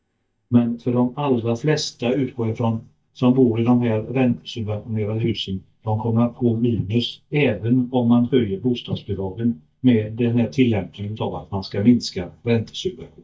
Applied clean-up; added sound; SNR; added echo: neural mask model DeepFilterNet 3.